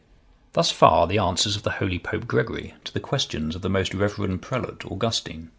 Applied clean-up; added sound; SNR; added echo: none; none; none; none.